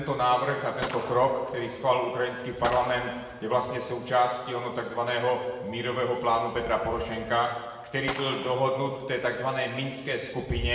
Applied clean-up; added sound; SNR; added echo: none; Gunshot, gunfire; 12 dB; reverberation time 1.3 s.